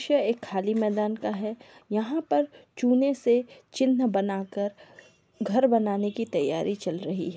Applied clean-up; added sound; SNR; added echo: none; none; none; none.